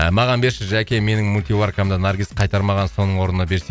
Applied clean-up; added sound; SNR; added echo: none; none; none; none.